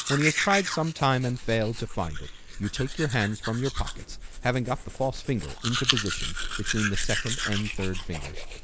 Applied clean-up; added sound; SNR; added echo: neural mask model Resemble Enhance denoiser.